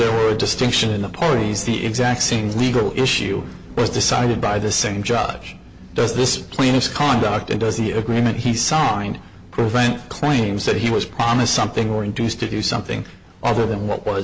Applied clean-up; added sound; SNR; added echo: none; none; none; none.